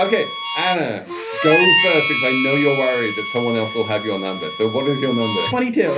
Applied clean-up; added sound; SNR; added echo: none; Harmonica; 3 dB; reverberation time 0.3 s.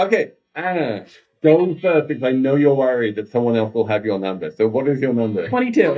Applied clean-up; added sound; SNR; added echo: neural mask model DeepFilterNet 3.